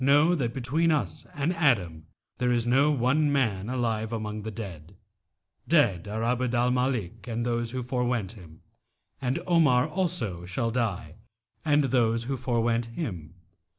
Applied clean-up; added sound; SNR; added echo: none; none; none; none.